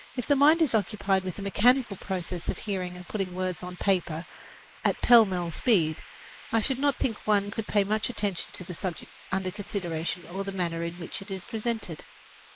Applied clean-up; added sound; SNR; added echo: neural mask model Resemble Enhance denoiser.